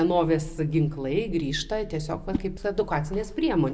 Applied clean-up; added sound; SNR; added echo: none; Whoosh, swoosh, swish; 14 dB; none.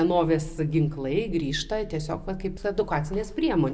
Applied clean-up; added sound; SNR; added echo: none; none; none; none.